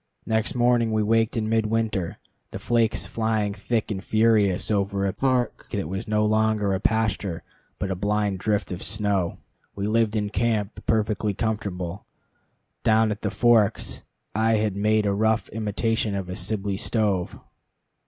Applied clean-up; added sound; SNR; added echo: none; none; none; none.